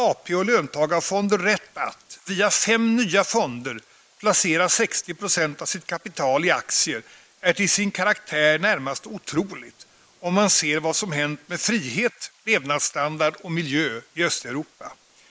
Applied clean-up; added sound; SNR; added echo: neural mask model Resemble Enhance denoiser.